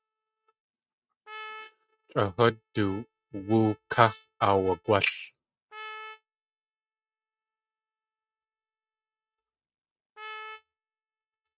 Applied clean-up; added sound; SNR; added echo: neural mask model RNNoise.